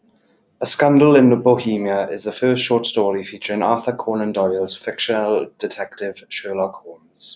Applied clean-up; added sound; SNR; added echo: none; none; none; none.